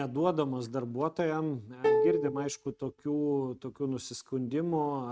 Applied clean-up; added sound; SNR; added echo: neural mask model RNNoise.